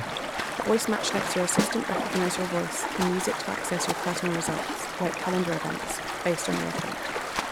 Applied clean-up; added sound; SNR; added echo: none; Snare drum + Stream; 1 dB; none.